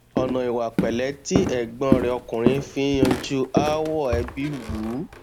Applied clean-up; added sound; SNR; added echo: none; Walk, footsteps; 2 dB; none.